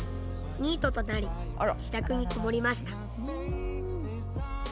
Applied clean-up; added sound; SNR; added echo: none; none; none; none.